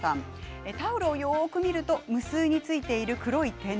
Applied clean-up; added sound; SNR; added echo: none; none; none; none.